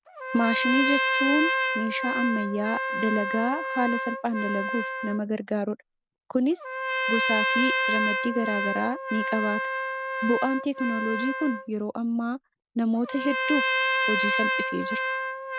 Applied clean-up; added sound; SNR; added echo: none; Trumpet; 0 dB; none.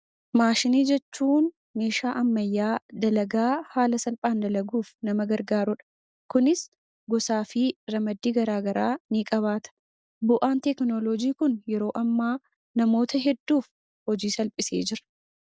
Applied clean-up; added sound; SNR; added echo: none; none; none; none.